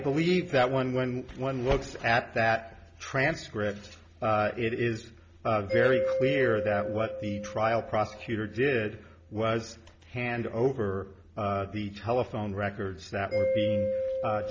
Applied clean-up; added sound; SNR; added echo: none; Mallet percussion; 6 dB; none.